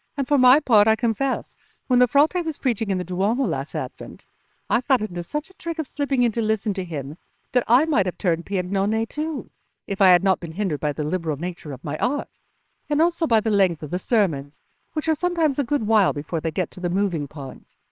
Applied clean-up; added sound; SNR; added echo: neural separator model SepFormer WHAMR!.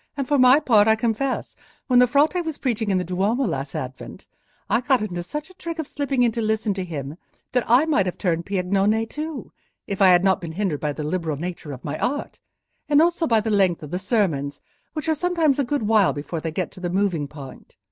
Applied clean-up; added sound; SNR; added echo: none; none; none; none.